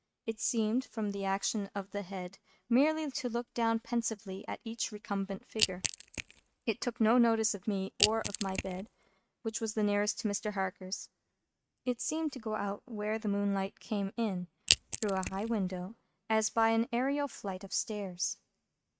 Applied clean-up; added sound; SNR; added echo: neural mask model RNNoise.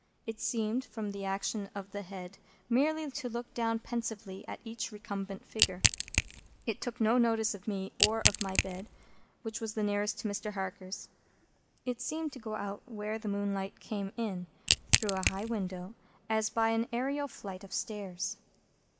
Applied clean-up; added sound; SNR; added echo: none; Crack / Crushing; -3 dB; none.